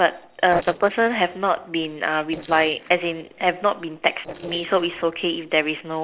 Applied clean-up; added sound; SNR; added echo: neural separator model SepFormer DNS4.